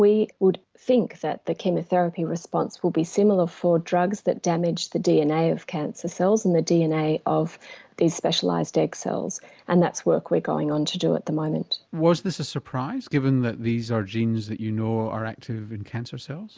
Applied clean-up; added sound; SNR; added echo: none; none; none; none.